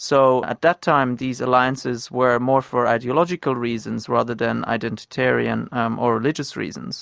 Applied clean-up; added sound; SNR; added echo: none; none; none; none.